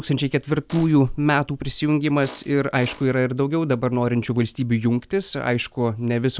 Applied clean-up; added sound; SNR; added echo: none; Fart; 19 dB; none.